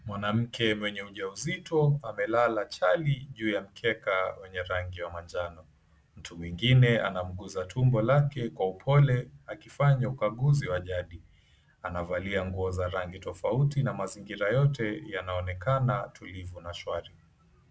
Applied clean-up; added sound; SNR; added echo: none; none; none; none.